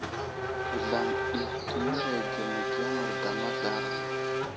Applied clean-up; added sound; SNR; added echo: none; Race car, auto racing / Accelerating, revving, vroom; -5 dB; none.